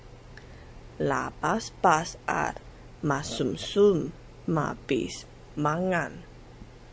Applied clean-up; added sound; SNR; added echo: none; none; none; none.